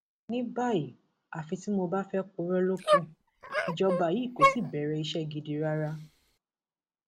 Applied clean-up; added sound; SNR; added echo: none; Dog; -1 dB; none.